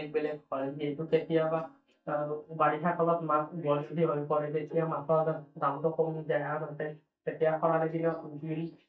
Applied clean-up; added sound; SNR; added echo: neural mask model DeepFilterNet 3.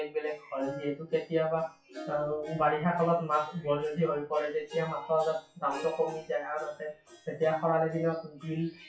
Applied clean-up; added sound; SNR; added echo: classical method WPE with log-MMSE.